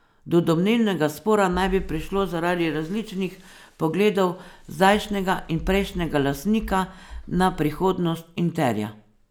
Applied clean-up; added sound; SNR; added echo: none; none; none; none.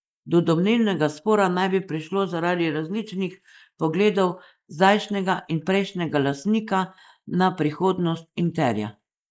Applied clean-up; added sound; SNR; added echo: neural mask model Resemble Enhance denoiser.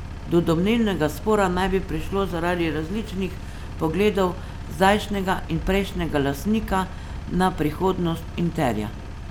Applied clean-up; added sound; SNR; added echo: none; Engine; 10 dB; none.